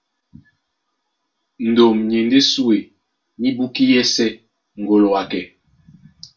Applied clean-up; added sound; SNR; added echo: none; none; none; reverberation time 0.2 s.